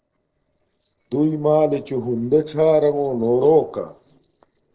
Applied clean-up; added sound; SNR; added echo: neural separator model SepFormer DNS4.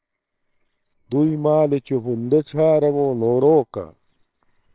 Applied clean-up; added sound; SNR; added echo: neural separator model SepFormer WHAMR!.